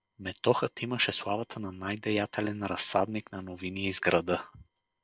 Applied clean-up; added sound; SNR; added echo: neural separator model SepFormer DNS4.